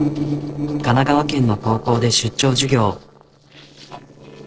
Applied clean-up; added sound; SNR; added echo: neural separator model SepFormer DNS4.